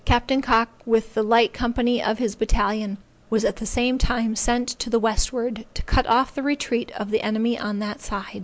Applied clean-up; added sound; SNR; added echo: none; none; none; none.